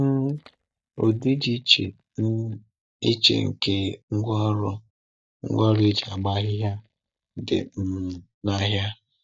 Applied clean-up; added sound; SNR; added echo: neural mask model DeepFilterNet 3.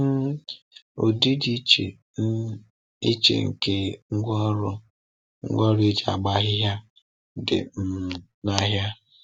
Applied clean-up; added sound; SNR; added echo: none; none; none; none.